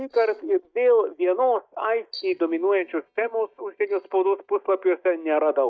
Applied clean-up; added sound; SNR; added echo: neural mask model DeepFilterNet 3.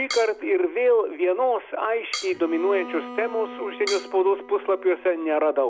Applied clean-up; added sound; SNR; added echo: none; Drum kit + Bowed string instrument; 15 dB; none.